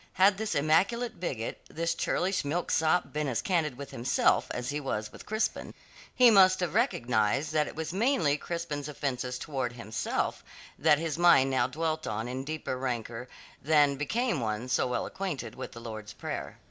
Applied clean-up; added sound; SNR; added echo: none; none; none; none.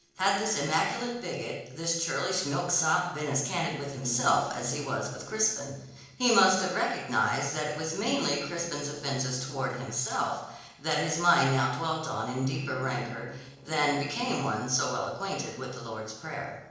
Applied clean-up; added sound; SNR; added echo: neural separator model SepFormer DNS4.